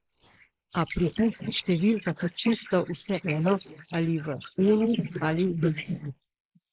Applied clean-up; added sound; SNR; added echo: neural mask model Resemble Enhance denoiser.